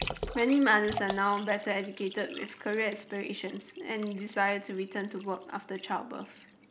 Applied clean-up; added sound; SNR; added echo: none; Liquid; 12 dB; none.